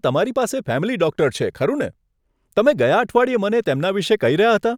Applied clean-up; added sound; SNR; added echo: none; none; none; none.